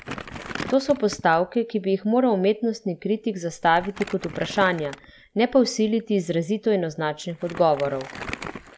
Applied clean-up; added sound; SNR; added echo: none; Crumpling, crinkling; 16 dB; none.